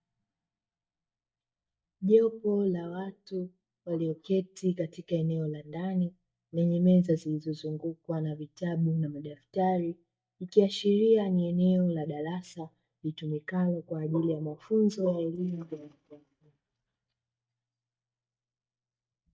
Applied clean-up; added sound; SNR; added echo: neural mask model DeepFilterNet 3.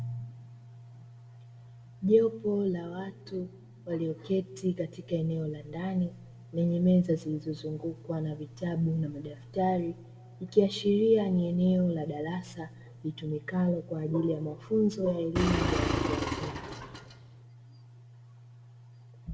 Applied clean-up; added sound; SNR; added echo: none; Engine; 1 dB; reverberation time 1.6 s.